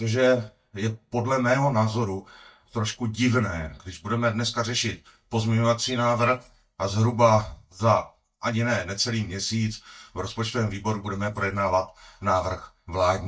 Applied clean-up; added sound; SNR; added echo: neural mask model DeepFilterNet 3.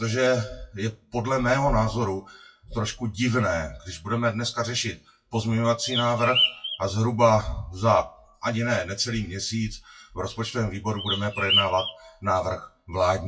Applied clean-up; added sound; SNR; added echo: classical method WPE with log-MMSE.